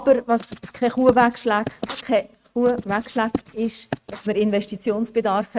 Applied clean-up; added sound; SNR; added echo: neural mask model RNNoise.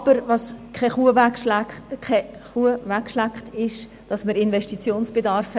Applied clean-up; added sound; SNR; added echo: none; none; none; none.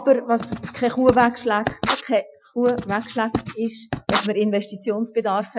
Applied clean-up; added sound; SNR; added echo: classical method Wiener filter.